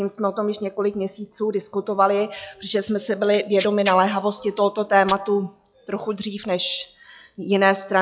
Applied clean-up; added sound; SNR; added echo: classical method log-MMSE.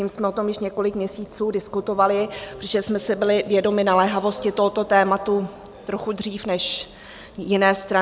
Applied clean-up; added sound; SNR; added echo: none; none; none; none.